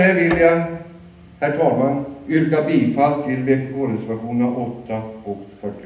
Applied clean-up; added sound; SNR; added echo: none; Bowed string instrument; 16 dB; reverberation time 0.8 s.